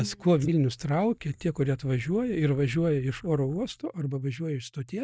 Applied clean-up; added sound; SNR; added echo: neural mask model DeepFilterNet 3.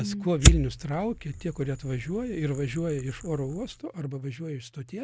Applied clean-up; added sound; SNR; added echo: none; Fire; -2 dB; none.